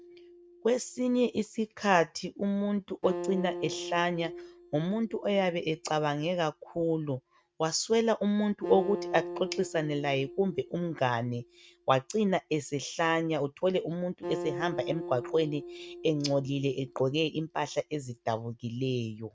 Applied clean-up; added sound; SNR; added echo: neural mask model RNNoise.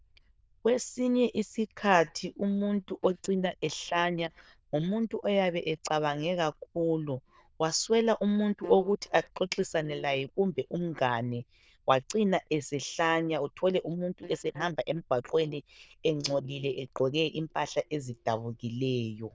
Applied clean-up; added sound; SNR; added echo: neural diffusion model UNIVERSE++.